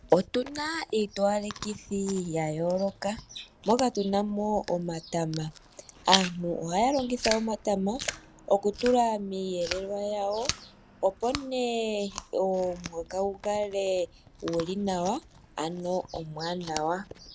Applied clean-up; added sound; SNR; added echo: none; Chewing, mastication; 12 dB; none.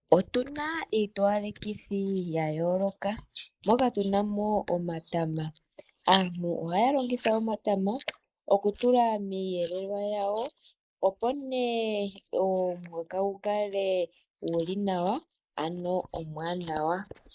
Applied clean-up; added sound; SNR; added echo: neural mask model Resemble Enhance denoiser.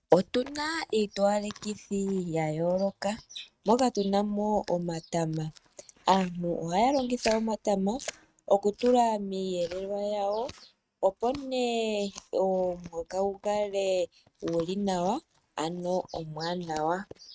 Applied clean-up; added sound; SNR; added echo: neural mask model RNNoise.